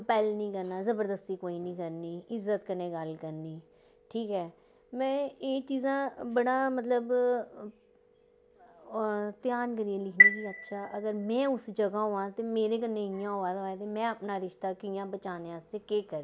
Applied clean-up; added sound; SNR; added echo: none; Chime; -5 dB; none.